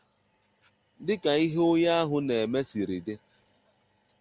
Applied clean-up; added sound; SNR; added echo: none; none; none; none.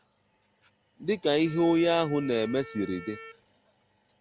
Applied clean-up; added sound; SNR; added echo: none; Wind instrument, woodwind instrument; 19 dB; none.